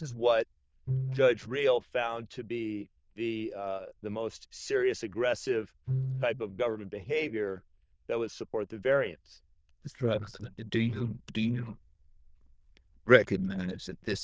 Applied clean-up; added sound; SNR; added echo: neural diffusion model UNIVERSE++.